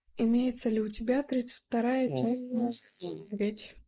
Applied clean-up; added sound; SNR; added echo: neural mask model Resemble Enhance denoiser.